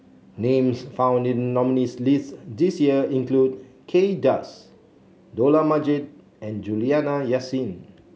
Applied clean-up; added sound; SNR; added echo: none; none; none; none.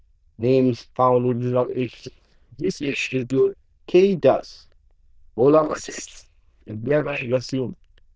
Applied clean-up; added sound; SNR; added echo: neural diffusion model UNIVERSE++.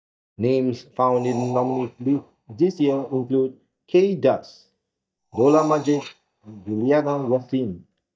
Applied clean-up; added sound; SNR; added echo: neural mask model DeepFilterNet 3.